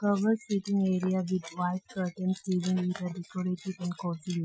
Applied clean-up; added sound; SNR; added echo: classical method Wiener filter.